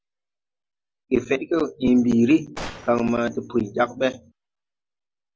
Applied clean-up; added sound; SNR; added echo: none; Gunshot, gunfire; 15 dB; none.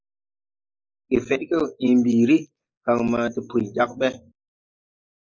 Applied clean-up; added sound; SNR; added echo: neural mask model Resemble Enhance denoiser.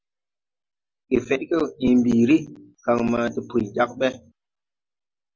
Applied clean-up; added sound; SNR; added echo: none; none; none; none.